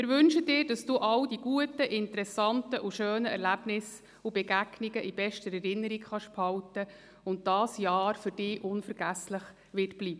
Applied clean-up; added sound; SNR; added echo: none; none; none; none.